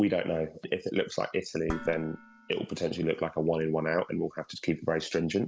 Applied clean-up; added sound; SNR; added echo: none; Dishes, pots, and pans; 17 dB; none.